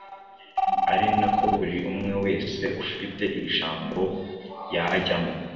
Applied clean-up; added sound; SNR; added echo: none; Telephone; 0 dB; reverberation time 1.2 s.